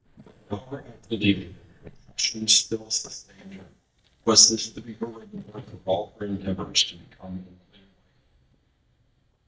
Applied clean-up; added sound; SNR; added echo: neural mask model DeepFilterNet 3.